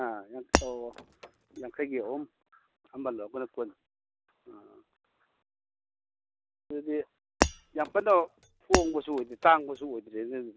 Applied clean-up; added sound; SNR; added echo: none; Shatter; 0 dB; none.